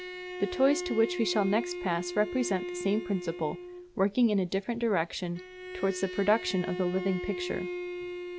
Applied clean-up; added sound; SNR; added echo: none; Bowed string instrument; 8 dB; none.